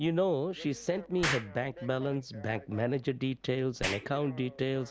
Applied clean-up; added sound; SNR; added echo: none; Explosion; 11 dB; none.